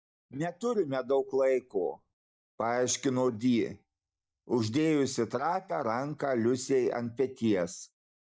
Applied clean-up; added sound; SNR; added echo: neural mask model DeepFilterNet 3.